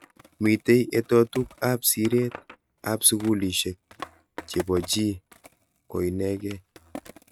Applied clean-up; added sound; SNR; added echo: neural mask model RNNoise.